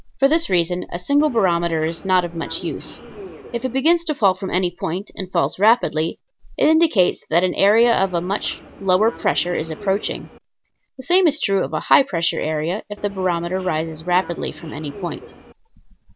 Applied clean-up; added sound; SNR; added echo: none; Subway, metro, underground; 17 dB; none.